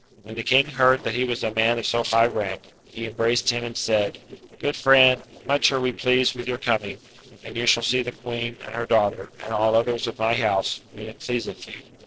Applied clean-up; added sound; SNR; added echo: neural separator model SepFormer DNS4.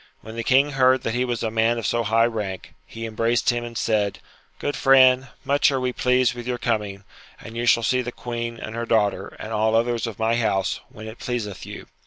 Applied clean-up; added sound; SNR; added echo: none; none; none; none.